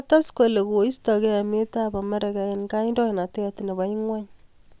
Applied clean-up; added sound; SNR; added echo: none; none; none; none.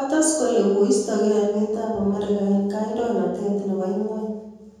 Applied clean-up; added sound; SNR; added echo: none; none; none; reverberation time 1.3 s.